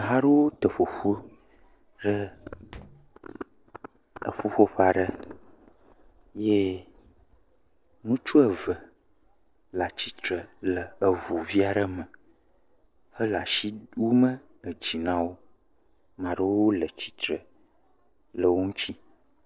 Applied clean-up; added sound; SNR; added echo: neural separator model SepFormer DNS4.